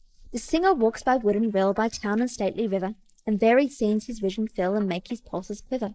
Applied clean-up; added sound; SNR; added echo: neural mask model Resemble Enhance denoiser.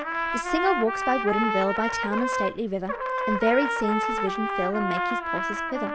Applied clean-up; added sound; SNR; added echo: none; Trumpet; 0 dB; none.